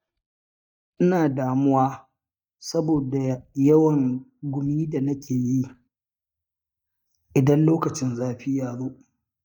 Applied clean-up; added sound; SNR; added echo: neural mask model DeepFilterNet 3.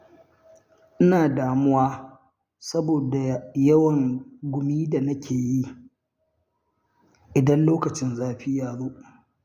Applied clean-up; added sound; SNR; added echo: none; none; none; none.